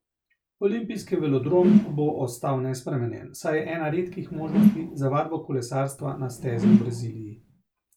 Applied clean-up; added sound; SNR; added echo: none; Whoosh, swoosh, swish; -2 dB; none.